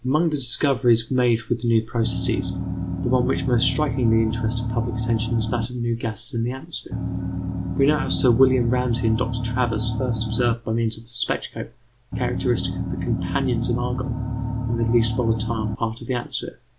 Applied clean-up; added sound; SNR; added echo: none; Engine; 2 dB; none.